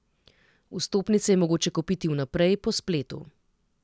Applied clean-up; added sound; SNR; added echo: none; none; none; none.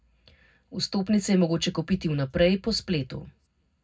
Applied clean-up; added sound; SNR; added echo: none; none; none; reverberation time 0.3 s.